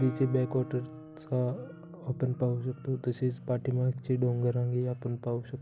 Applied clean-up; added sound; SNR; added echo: none; Guitar; 18 dB; none.